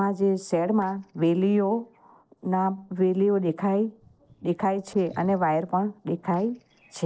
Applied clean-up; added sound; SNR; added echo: neural separator model SepFormer DNS4.